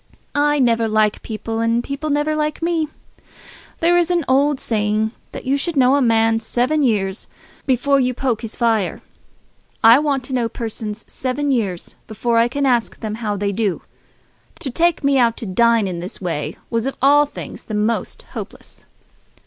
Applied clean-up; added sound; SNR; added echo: none; none; none; none.